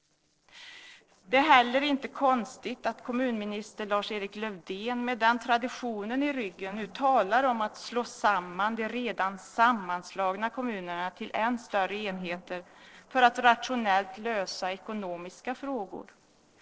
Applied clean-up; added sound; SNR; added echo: neural separator model SepFormer DNS4.